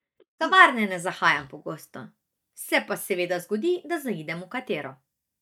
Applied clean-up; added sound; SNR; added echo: neural mask model DeepFilterNet 3.